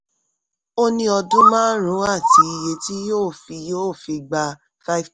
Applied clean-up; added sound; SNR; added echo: none; Bird; -3 dB; none.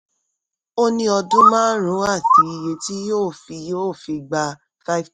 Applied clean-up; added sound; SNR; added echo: neural mask model RNNoise.